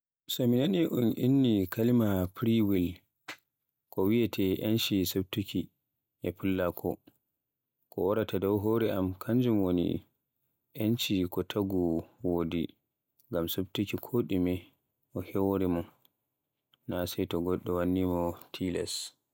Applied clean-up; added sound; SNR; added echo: none; none; none; none.